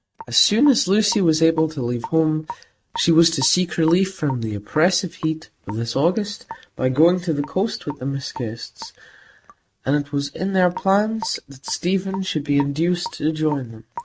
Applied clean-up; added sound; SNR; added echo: neural mask model RNNoise.